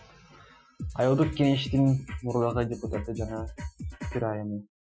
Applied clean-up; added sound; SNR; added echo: classical method Wiener filter.